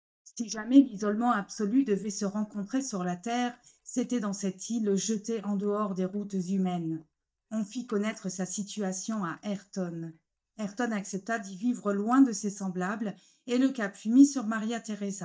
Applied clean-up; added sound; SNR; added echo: neural mask model DeepFilterNet 3.